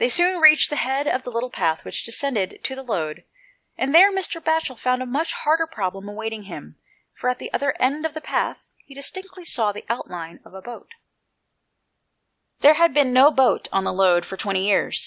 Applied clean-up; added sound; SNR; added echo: none; none; none; none.